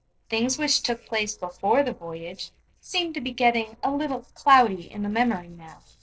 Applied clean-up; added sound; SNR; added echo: neural separator model SepFormer DNS4.